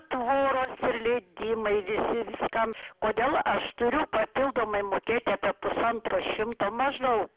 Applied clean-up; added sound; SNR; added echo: none; none; none; none.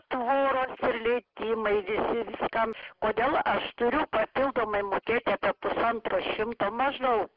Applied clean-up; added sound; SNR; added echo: neural mask model Resemble Enhance denoiser.